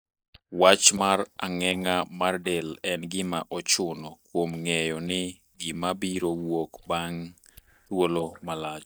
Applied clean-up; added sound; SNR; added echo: neural mask model DeepFilterNet 3.